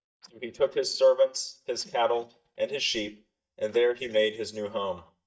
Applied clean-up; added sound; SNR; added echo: neural mask model DeepFilterNet 3.